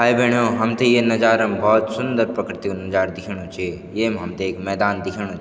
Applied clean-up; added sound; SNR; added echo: none; none; none; none.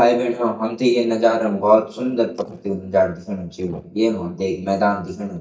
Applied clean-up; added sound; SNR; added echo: neural mask model DeepFilterNet 3.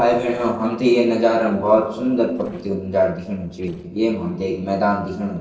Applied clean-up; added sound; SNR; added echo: neural separator model SepFormer DNS4.